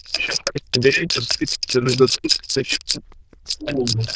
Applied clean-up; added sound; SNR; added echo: neural diffusion model UNIVERSE++.